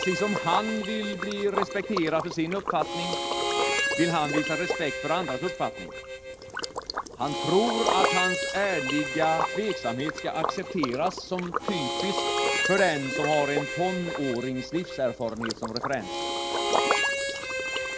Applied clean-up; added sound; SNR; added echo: none; Liquid + Harmonica; 0 dB; none.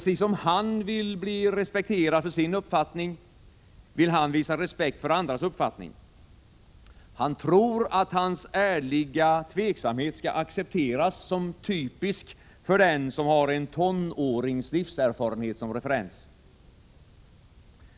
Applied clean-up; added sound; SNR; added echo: none; none; none; none.